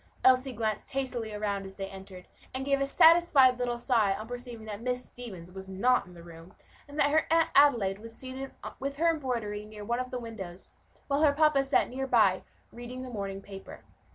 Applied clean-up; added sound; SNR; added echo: none; none; none; none.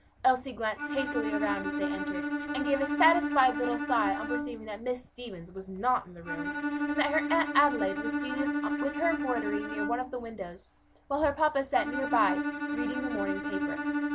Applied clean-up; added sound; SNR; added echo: none; Bowed string instrument; 2 dB; none.